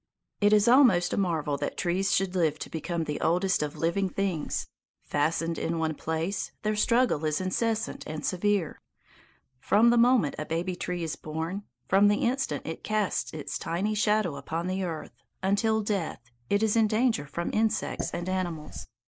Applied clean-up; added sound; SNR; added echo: neural mask model Resemble Enhance denoiser.